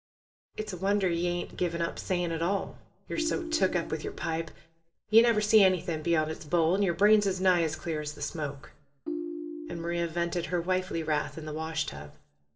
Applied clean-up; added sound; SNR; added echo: none; Ringtone; 8 dB; reverberation time 0.4 s.